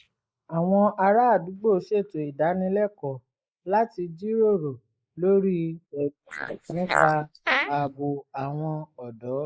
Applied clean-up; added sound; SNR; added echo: neural mask model Resemble Enhance denoiser.